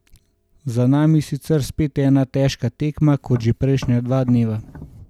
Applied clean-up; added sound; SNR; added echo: none; Tap; 19 dB; none.